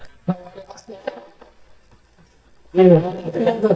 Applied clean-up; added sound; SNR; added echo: neural mask model DeepFilterNet 3.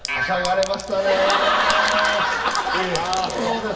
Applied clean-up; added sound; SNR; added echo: none; Chink, clink; 15 dB; reverberation time 2.0 s.